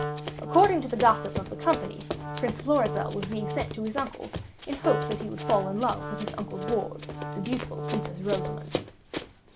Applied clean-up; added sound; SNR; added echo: none; Wind instrument, woodwind instrument + Run; 5 dB; none.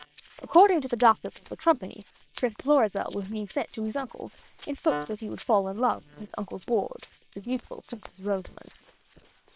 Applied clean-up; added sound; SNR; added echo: neural separator model SepFormer WHAM!.